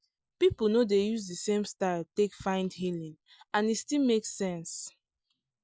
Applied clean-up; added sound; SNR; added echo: none; none; none; none.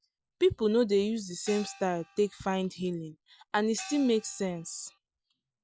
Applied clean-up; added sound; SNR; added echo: none; Gong; 18 dB; none.